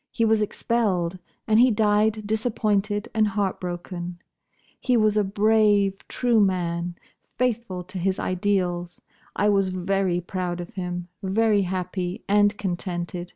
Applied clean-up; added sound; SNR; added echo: none; none; none; none.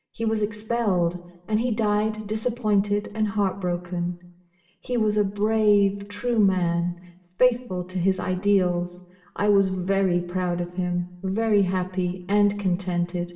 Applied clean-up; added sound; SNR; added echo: none; none; none; reverberation time 0.8 s.